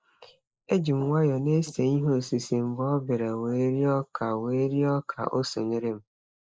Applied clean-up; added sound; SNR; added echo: neural mask model Resemble Enhance denoiser.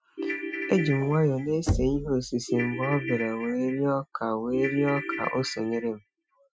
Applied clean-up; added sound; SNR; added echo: classical method Wiener filter.